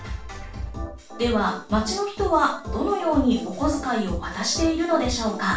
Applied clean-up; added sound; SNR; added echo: none; none; none; reverberation time 0.3 s.